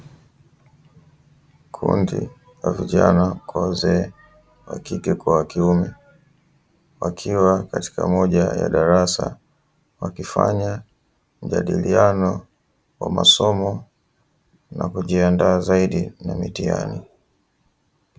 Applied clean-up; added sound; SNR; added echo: none; none; none; none.